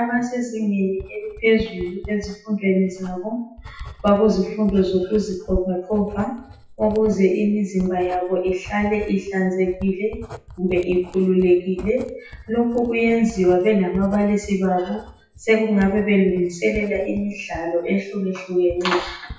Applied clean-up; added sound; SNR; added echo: classical method WPE with log-MMSE.